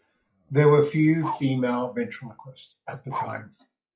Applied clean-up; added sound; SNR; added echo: classical method log-MMSE.